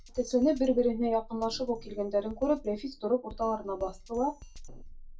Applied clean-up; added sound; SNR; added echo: none; Drum kit; 15 dB; reverberation time 0.2 s.